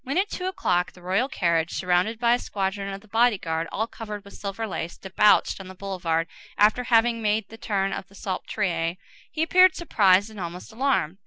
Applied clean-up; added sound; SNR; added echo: none; none; none; none.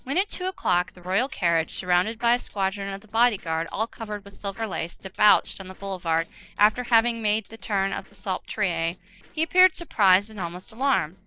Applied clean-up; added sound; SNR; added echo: neural separator model SepFormer DNS4.